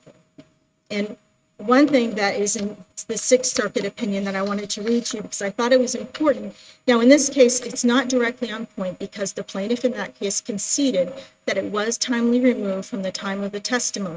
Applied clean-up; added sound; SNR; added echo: neural mask model RNNoise.